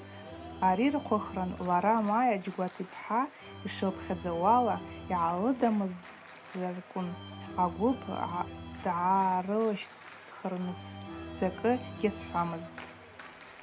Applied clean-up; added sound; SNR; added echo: none; Organ; 14 dB; none.